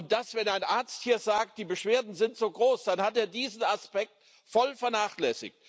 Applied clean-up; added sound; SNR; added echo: none; none; none; none.